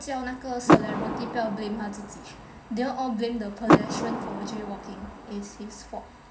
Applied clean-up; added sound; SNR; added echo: none; Door / Car; -5 dB; reverberation time 0.4 s.